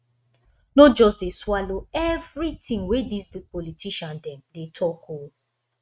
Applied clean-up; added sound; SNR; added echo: neural mask model RNNoise.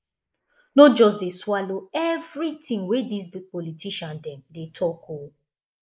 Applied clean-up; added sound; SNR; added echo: neural mask model Resemble Enhance denoiser.